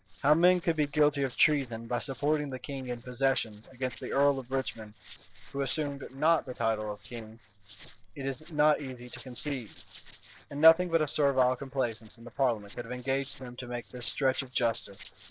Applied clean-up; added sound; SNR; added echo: neural separator model SepFormer DNS4.